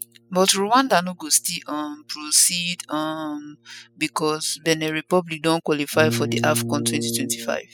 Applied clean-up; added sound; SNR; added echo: classical method spectral subtraction.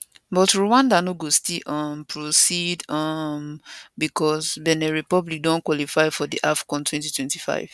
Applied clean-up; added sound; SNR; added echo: none; none; none; none.